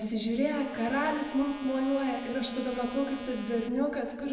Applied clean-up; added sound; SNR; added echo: none; Trumpet; 17 dB; reverberation time 1.2 s.